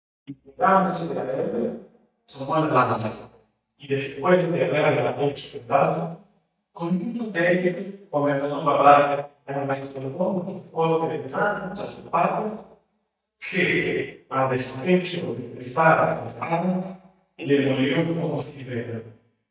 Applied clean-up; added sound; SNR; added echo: neural mask model DeepFilterNet 3.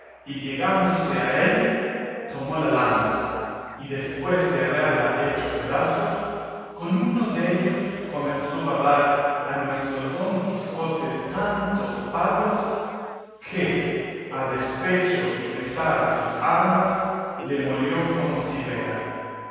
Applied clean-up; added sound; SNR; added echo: none; Telephone; 18 dB; reverberation time 2.2 s.